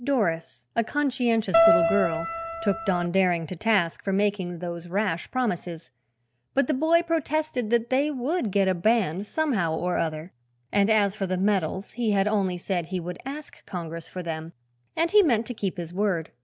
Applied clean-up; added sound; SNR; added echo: none; Keyboard (musical); -2 dB; none.